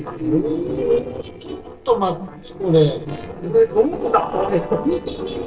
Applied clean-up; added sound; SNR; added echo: neural separator model SepFormer DNS4.